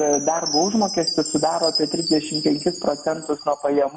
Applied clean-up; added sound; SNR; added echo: none; Chime; 7 dB; none.